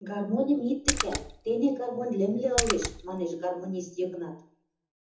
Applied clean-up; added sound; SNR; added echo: none; Splash, splatter; 1 dB; reverberation time 0.6 s.